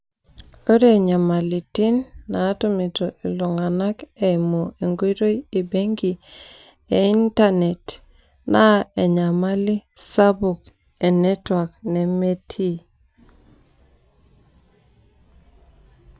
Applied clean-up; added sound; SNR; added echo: none; none; none; none.